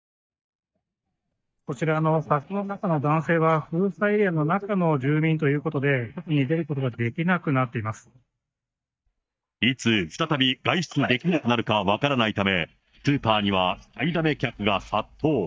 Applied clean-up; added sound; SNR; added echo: neural mask model DeepFilterNet 3.